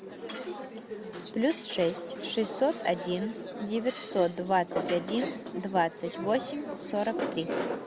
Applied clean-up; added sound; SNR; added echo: none; none; none; none.